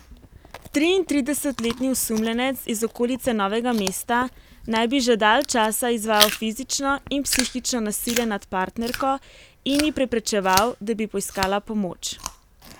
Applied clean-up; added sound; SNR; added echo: none; Chewing, mastication; 10 dB; none.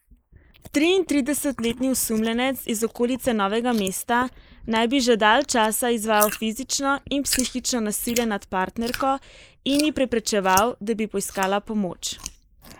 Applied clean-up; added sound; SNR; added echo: neural mask model Resemble Enhance denoiser.